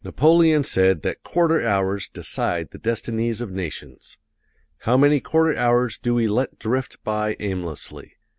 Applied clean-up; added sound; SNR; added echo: none; none; none; none.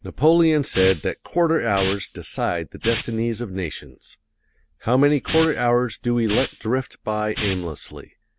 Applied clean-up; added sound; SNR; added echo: none; Hiss; 11 dB; none.